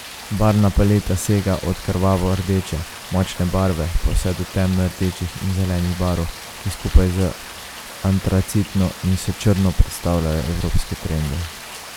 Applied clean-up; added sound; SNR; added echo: none; Rain; 15 dB; none.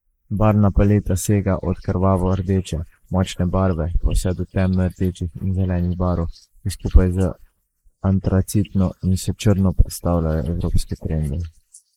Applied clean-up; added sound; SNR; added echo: neural mask model Resemble Enhance denoiser.